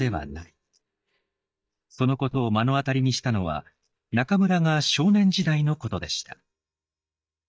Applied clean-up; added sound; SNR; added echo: neural mask model DeepFilterNet 3.